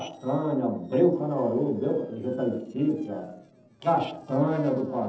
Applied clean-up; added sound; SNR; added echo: neural separator model SepFormer DNS4.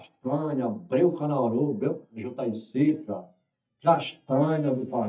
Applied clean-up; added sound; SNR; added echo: neural mask model DeepFilterNet 3.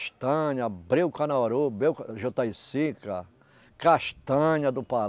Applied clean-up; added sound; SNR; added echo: none; none; none; none.